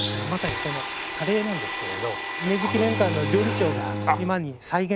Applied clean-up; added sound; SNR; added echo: none; Bowed string instrument + Domestic sounds, home sounds; 3 dB; none.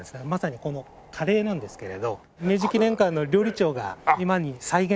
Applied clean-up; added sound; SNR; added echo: none; none; none; none.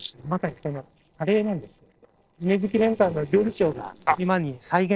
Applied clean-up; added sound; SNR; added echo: neural separator model SepFormer DNS4.